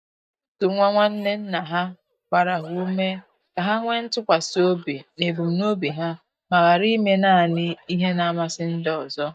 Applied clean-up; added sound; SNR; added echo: neural mask model DeepFilterNet 3.